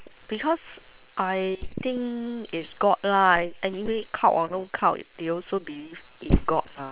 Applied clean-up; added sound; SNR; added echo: neural separator model SepFormer WHAM!.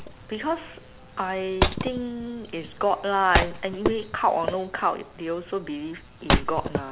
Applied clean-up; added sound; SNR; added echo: none; Wood; 2 dB; none.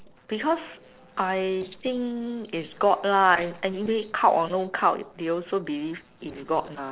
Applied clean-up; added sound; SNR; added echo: neural separator model SepFormer DNS4.